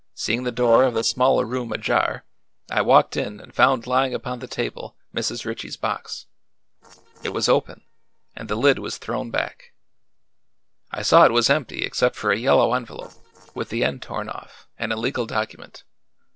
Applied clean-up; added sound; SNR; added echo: neural separator model SepFormer DNS4.